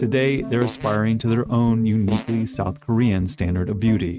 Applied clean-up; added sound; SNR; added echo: neural mask model RNNoise.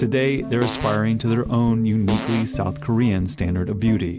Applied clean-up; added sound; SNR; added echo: none; Fart; 14 dB; none.